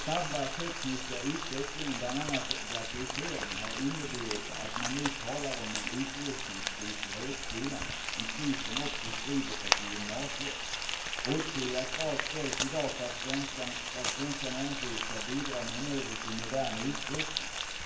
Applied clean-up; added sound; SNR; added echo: none; Frying (food); -1 dB; reverberation time 0.9 s.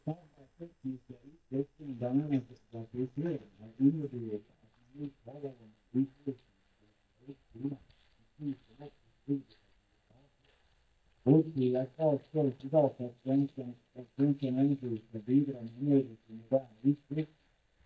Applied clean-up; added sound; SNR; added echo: neural mask model DeepFilterNet 3.